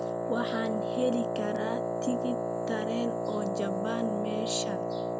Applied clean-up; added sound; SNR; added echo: none; Wind instrument, woodwind instrument; -2 dB; none.